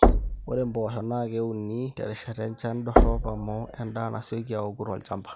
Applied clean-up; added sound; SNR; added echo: none; Knock; -4 dB; none.